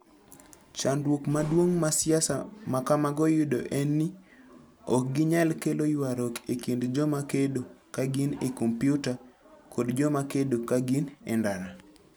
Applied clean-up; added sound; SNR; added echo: none; none; none; none.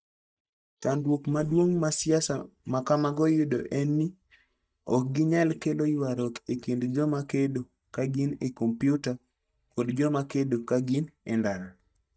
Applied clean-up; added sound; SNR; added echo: neural mask model DeepFilterNet 3.